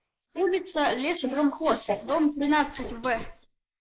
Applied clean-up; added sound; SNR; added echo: neural mask model Resemble Enhance denoiser.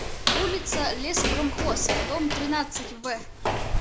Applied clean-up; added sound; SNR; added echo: none; Walk, footsteps; -2 dB; none.